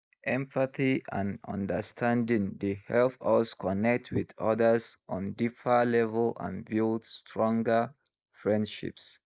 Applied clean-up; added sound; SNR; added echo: neural mask model Resemble Enhance denoiser.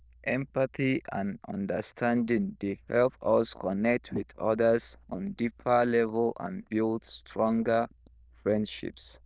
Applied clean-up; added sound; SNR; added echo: neural diffusion model UNIVERSE++.